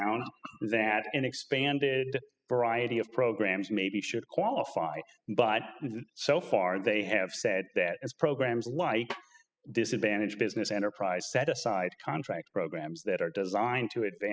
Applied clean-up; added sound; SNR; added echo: classical method spectral subtraction.